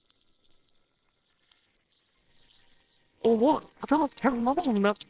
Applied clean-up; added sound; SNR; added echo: neural separator model SepFormer WHAMR!.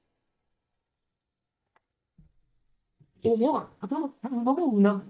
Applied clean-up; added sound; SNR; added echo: neural mask model DeepFilterNet 3.